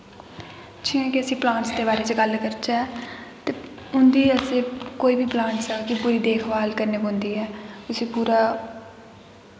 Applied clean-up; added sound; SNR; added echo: none; none; none; none.